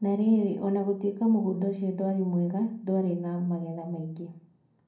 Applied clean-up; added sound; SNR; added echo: none; none; none; reverberation time 0.6 s.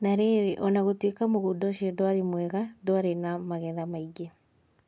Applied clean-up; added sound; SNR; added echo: none; none; none; none.